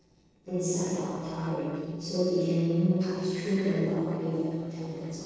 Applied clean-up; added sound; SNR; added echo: neural separator model SepFormer DNS4.